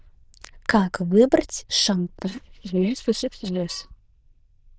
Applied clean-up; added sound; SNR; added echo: neural diffusion model UNIVERSE++.